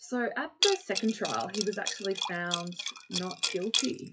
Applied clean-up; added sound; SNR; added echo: classical method WPE with log-MMSE.